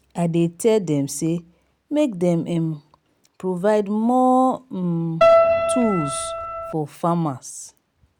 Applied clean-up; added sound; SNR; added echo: none; Keyboard (musical); -4 dB; none.